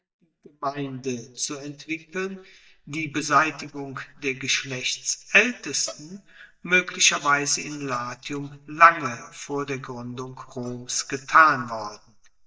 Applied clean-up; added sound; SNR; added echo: neural mask model DeepFilterNet 3.